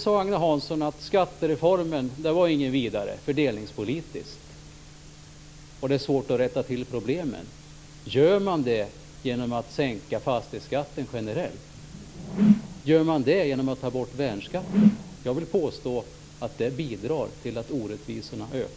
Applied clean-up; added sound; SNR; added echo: none; Whoosh, swoosh, swish; -1 dB; none.